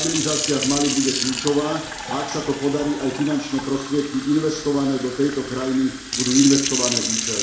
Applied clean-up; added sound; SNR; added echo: none; Fill (with liquid) / Sink (filling or washing); 5 dB; reverberation time 0.7 s.